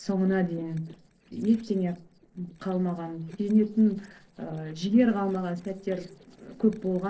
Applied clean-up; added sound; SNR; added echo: neural separator model SepFormer DNS4.